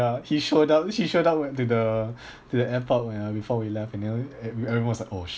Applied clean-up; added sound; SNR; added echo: none; none; none; none.